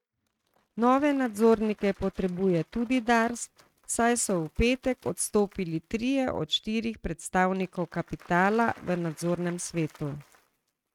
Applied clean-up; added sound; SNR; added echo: neural mask model RNNoise.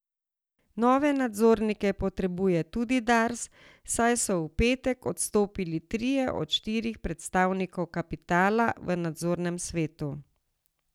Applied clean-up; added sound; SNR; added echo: none; none; none; none.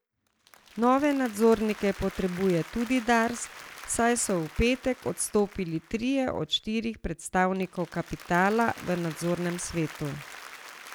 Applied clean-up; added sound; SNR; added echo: none; Applause; 18 dB; none.